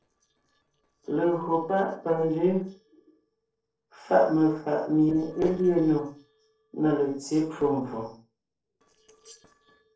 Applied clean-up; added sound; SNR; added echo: neural separator model SepFormer DNS4.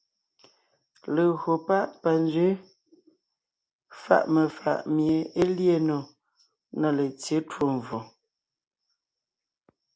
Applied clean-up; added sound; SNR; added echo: none; none; none; none.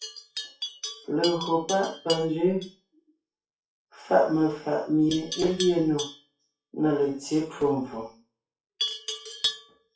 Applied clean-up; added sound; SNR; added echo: classical method WPE with log-MMSE.